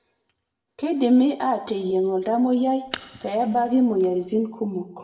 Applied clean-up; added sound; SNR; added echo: none; Fire; 14 dB; reverberation time 0.7 s.